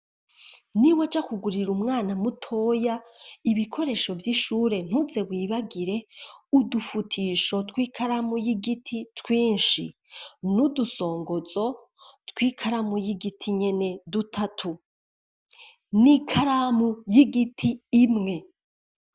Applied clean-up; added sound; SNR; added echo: none; none; none; none.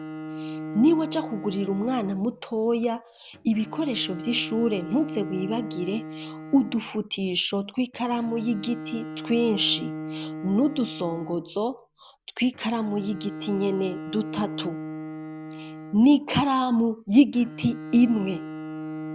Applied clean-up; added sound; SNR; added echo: none; Bowed string instrument; 11 dB; none.